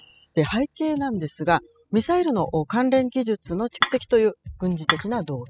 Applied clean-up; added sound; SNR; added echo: classical method spectral subtraction.